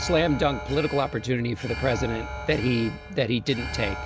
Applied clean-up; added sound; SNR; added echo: none; Alarm; 9 dB; none.